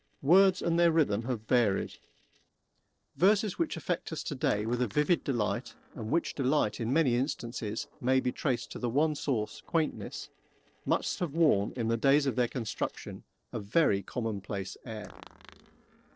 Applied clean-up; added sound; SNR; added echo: neural separator model SepFormer DNS4.